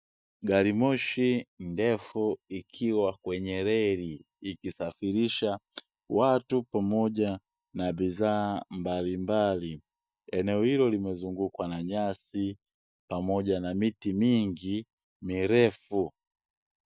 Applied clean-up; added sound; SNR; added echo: neural mask model DeepFilterNet 3.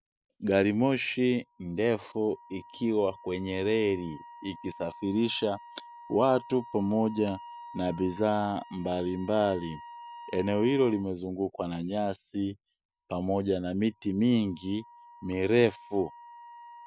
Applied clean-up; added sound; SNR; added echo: none; Wind instrument, woodwind instrument; 20 dB; none.